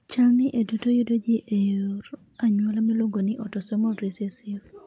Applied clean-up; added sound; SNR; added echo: none; none; none; none.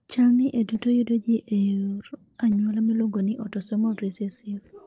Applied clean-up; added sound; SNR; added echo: neural separator model SepFormer DNS4.